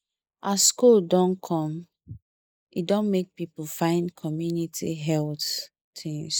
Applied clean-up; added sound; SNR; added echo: neural mask model Resemble Enhance denoiser.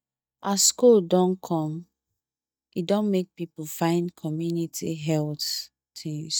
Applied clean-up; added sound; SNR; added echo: neural mask model DeepFilterNet 3.